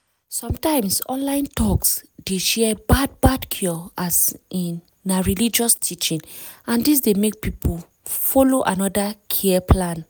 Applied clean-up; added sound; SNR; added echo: none; none; none; none.